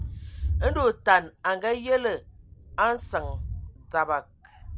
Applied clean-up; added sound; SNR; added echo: none; Thunder; 7 dB; none.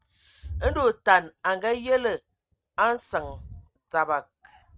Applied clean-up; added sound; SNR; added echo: neural mask model RNNoise.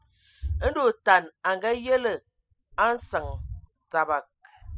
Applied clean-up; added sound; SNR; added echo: classical method spectral subtraction.